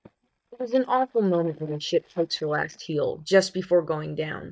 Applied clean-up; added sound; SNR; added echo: neural mask model DeepFilterNet 3.